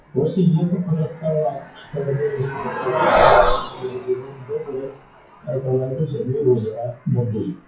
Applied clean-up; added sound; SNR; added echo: classical method WPE with log-MMSE.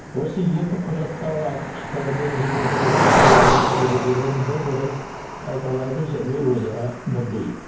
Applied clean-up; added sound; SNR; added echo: none; Cricket; -2 dB; reverberation time 0.9 s.